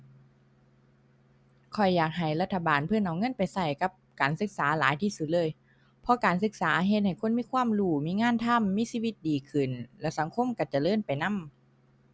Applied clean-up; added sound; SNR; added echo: none; none; none; none.